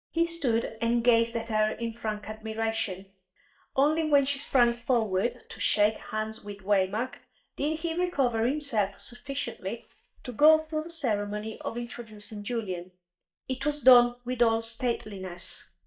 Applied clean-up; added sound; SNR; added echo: neural mask model DeepFilterNet 3.